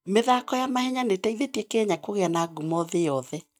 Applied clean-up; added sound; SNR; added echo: neural mask model DeepFilterNet 3.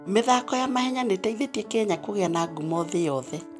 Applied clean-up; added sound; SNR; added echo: none; Piano; 17 dB; none.